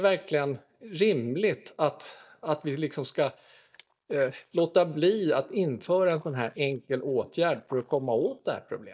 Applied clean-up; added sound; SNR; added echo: neural mask model DeepFilterNet 3.